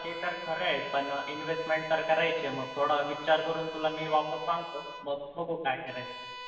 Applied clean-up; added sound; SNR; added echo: none; Bowed string instrument; 11 dB; reverberation time 1.2 s.